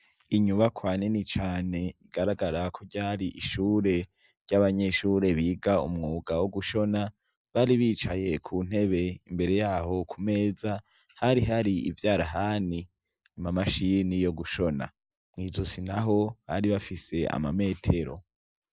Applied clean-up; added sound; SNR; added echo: none; none; none; none.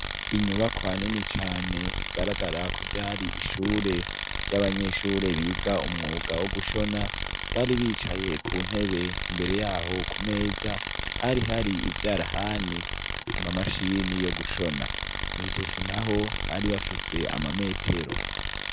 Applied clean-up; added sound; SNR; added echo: none; Tools; 2 dB; none.